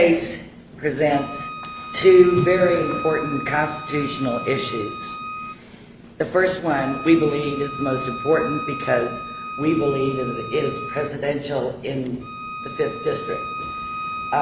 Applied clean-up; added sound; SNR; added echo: none; Bowed string instrument; 11 dB; none.